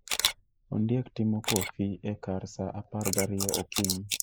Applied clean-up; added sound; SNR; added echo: neural mask model Resemble Enhance denoiser.